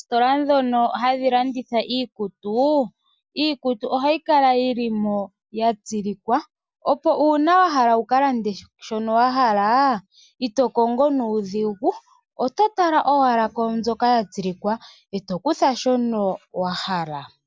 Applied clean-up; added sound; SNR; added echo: none; none; none; none.